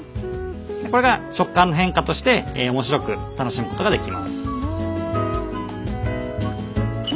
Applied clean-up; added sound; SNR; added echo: none; none; none; none.